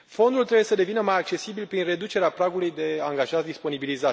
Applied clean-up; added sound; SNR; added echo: none; none; none; none.